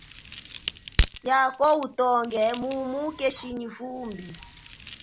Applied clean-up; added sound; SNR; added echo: none; Crack; 7 dB; none.